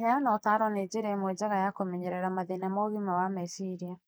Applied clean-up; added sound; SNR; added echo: neural mask model Resemble Enhance denoiser.